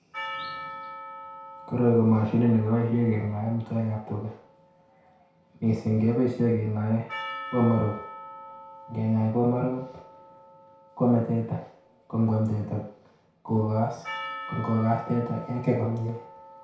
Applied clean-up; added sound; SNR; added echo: none; Percussion; 15 dB; reverberation time 0.5 s.